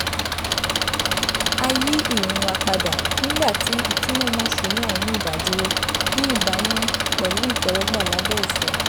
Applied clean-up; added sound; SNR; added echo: none; Engine; -5 dB; none.